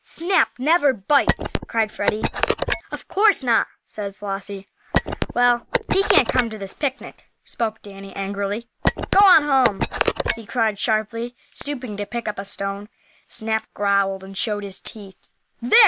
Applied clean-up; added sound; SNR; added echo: none; Telephone; 1 dB; none.